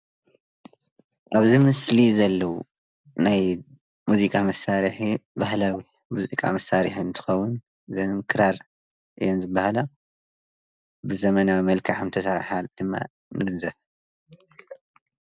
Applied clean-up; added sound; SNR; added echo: none; none; none; none.